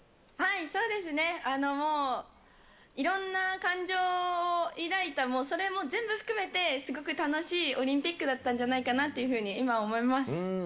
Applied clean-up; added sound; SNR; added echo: none; none; none; none.